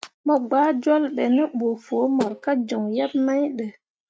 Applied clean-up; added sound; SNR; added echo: neural mask model RNNoise.